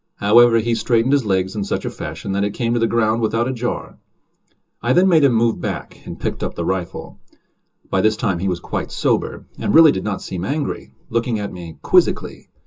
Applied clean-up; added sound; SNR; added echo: none; none; none; reverberation time 0.2 s.